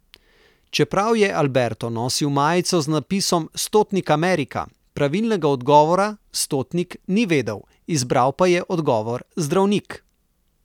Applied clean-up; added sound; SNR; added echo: none; none; none; none.